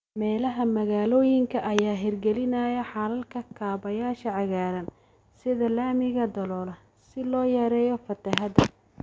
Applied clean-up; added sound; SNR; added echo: none; none; none; none.